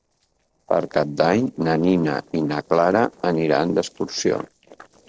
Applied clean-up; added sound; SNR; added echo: neural separator model SepFormer DNS4.